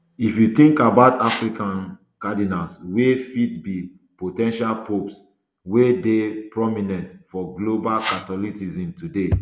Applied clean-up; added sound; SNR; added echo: none; Whoosh, swoosh, swish; 12 dB; none.